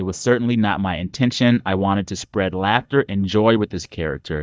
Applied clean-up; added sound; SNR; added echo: neural mask model DeepFilterNet 3.